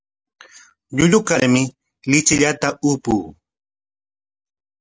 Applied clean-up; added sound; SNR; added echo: none; none; none; none.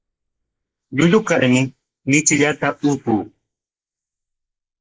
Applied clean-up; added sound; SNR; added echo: neural mask model Resemble Enhance denoiser.